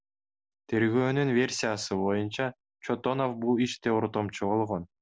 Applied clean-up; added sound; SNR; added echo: none; none; none; none.